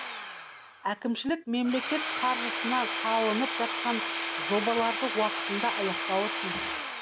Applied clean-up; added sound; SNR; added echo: none; Tools / Domestic sounds, home sounds; -1 dB; none.